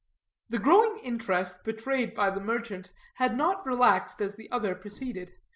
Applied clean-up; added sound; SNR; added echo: none; none; none; none.